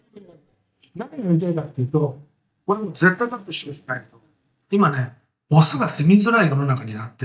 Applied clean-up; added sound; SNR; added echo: neural mask model DeepFilterNet 3.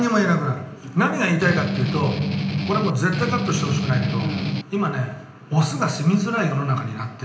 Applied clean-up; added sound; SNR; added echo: none; Strum; 1 dB; reverberation time 0.8 s.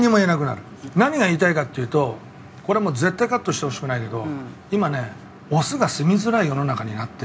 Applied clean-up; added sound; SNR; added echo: none; none; none; none.